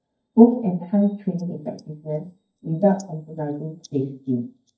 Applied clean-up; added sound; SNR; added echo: neural mask model DeepFilterNet 3.